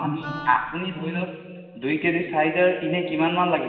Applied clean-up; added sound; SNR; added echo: none; Wind instrument, woodwind instrument; 15 dB; reverberation time 1.6 s.